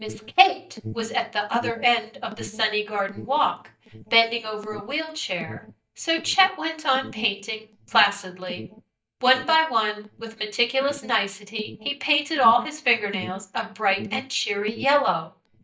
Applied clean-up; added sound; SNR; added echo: neural mask model DeepFilterNet 3.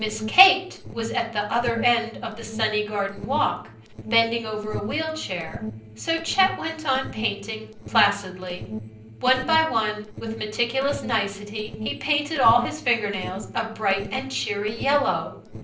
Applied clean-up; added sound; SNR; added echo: neural separator model SepFormer DNS4.